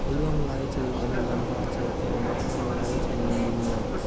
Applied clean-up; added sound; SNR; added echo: none; Vehicle + Fixed-wing aircraft, airplane; -4 dB; none.